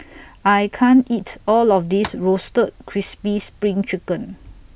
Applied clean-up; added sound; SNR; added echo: none; Tap; 15 dB; none.